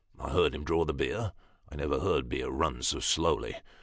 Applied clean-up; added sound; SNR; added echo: none; none; none; none.